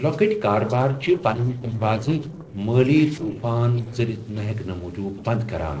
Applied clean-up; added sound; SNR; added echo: neural separator model SepFormer DNS4.